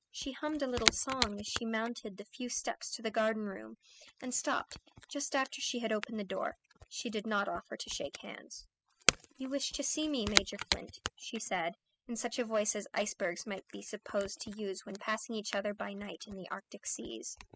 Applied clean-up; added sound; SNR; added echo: classical method spectral subtraction.